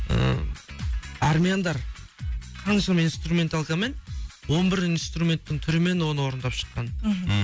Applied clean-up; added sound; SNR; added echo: none; none; none; none.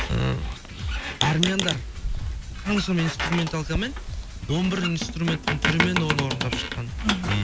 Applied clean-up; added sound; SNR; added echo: none; Squeak; 3 dB; none.